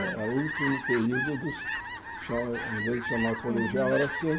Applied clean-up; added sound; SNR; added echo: none; Fowl; 5 dB; none.